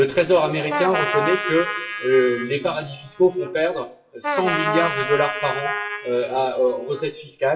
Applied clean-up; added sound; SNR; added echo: classical method WPE with log-MMSE.